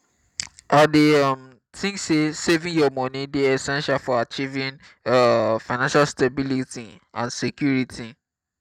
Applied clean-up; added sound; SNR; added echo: none; none; none; none.